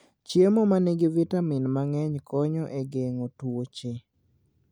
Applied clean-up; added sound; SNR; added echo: none; none; none; none.